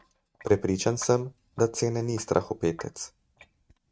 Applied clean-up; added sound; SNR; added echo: neural mask model RNNoise.